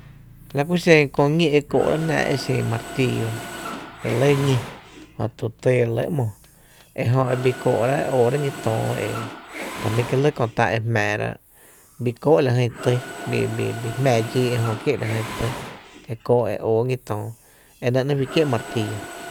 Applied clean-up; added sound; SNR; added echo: none; Mechanisms; 14 dB; none.